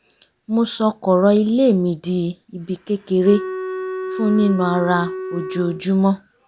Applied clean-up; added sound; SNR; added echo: none; Wind instrument, woodwind instrument; 9 dB; none.